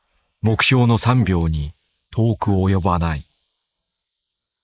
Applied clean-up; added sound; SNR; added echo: neural mask model Resemble Enhance denoiser.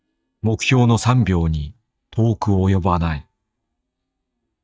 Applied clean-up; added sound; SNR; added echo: neural mask model DeepFilterNet 3.